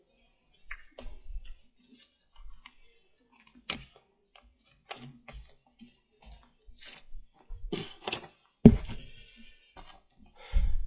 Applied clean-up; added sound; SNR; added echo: classical method WPE with log-MMSE.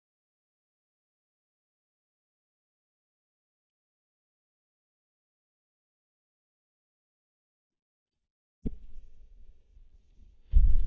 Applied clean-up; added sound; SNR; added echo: neural mask model DeepFilterNet 3.